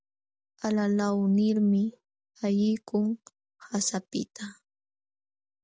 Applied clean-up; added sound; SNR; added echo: none; none; none; none.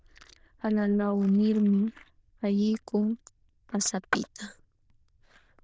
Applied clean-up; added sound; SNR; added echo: neural diffusion model UNIVERSE++.